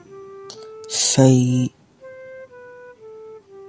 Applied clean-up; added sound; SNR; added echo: none; Wind instrument, woodwind instrument; 19 dB; none.